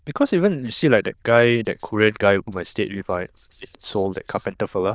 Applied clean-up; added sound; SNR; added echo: neural diffusion model UNIVERSE++.